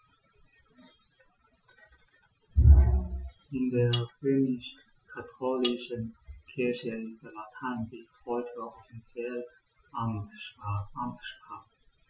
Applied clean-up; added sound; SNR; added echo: classical method Wiener filter.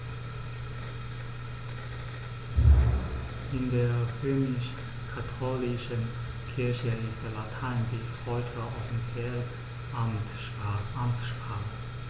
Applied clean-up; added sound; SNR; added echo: none; none; none; none.